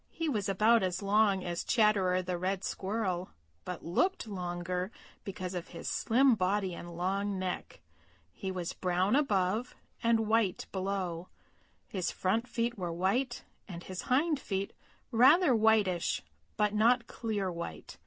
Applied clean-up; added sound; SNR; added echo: none; none; none; none.